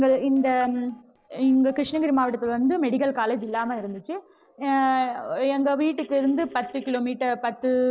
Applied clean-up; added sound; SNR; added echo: neural separator model SepFormer DNS4.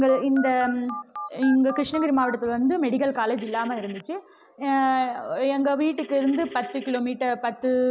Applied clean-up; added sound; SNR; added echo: none; Telephone; 16 dB; none.